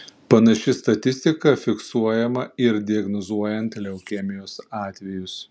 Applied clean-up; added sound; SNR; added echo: none; none; none; none.